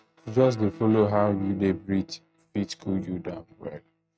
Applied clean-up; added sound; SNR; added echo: neural mask model RNNoise.